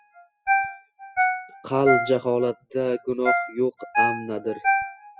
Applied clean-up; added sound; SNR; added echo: classical method spectral subtraction.